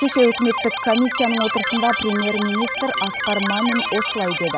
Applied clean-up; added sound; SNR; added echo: none; Keyboard (musical); 2 dB; none.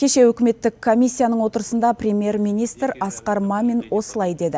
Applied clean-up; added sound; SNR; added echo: none; none; none; none.